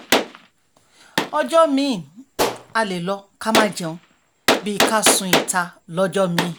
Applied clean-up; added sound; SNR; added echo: none; Gunshot, gunfire; 1 dB; none.